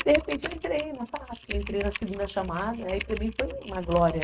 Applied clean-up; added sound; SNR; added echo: neural mask model RNNoise.